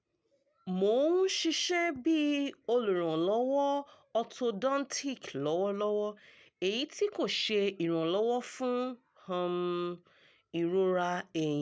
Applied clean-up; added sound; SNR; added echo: none; none; none; none.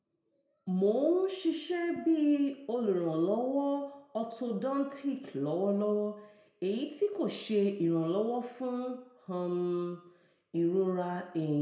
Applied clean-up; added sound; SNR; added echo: none; none; none; reverberation time 0.6 s.